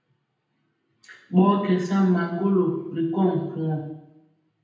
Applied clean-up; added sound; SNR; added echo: none; none; none; reverberation time 0.9 s.